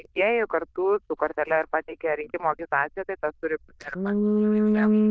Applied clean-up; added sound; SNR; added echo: neural diffusion model UNIVERSE++.